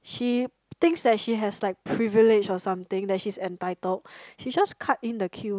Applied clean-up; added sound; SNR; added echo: none; none; none; none.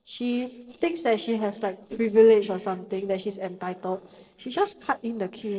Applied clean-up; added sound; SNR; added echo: neural separator model SepFormer DNS4.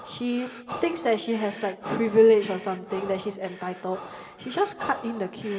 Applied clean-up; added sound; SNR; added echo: none; Breathing; 14 dB; reverberation time 2.0 s.